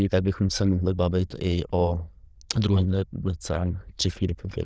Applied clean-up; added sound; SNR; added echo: neural diffusion model UNIVERSE++.